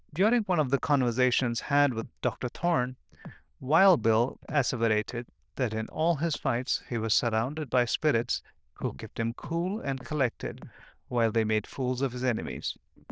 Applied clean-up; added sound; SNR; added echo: neural diffusion model UNIVERSE++.